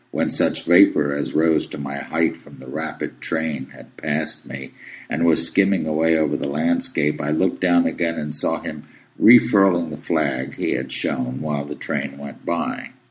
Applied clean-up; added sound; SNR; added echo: none; none; none; none.